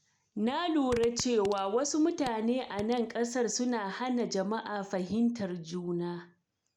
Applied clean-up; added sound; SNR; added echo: none; Fart; 16 dB; none.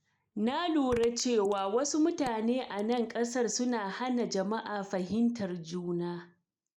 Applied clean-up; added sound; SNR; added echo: neural mask model Resemble Enhance denoiser.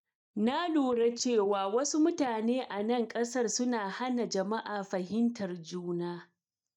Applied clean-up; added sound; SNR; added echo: neural mask model DeepFilterNet 3.